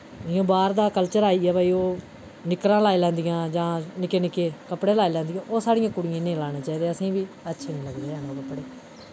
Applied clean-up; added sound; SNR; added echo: none; none; none; none.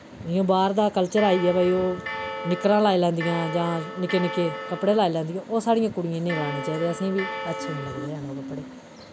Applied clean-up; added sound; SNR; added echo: none; Bell; 9 dB; none.